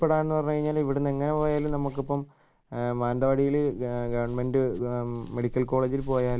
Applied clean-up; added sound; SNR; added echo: none; Dog; 13 dB; none.